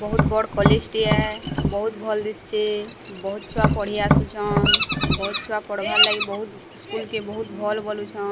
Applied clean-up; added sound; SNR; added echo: none; Bird vocalization, bird call, bird song + Tap; -2 dB; none.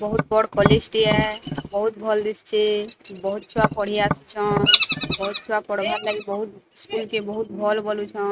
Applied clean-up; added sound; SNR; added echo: neural mask model RNNoise.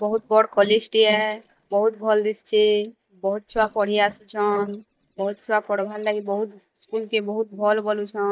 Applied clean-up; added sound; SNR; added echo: neural mask model DeepFilterNet 3.